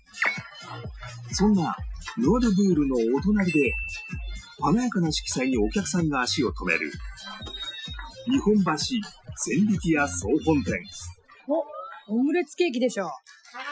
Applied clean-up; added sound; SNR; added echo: classical method Wiener filter.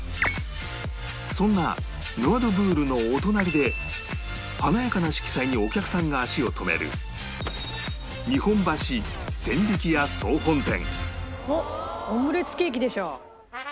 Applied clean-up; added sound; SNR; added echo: none; none; none; none.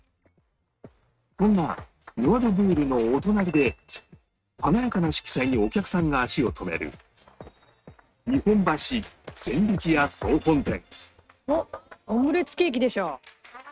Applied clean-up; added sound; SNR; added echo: neural mask model RNNoise.